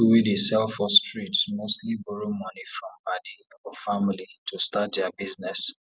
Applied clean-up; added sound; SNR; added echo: none; none; none; none.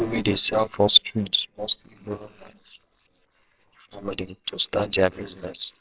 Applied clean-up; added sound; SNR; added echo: neural separator model SepFormer WHAMR!.